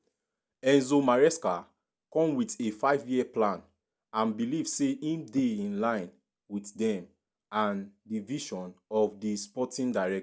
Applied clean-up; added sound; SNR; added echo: none; none; none; none.